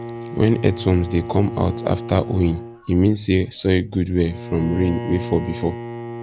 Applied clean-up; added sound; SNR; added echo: none; Bowed string instrument; 11 dB; none.